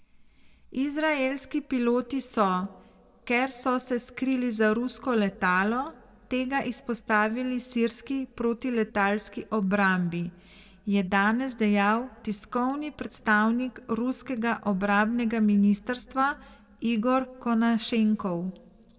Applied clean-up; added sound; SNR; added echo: none; none; none; reverberation time 1.0 s.